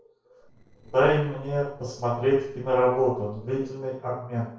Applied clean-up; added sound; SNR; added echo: neural separator model SepFormer DNS4.